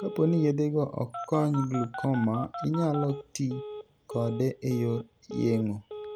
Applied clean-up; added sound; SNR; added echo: none; Telephone; 12 dB; none.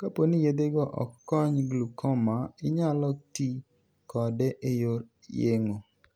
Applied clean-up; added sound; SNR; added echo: none; none; none; none.